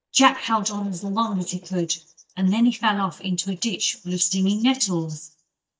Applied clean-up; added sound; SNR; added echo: neural mask model DeepFilterNet 3.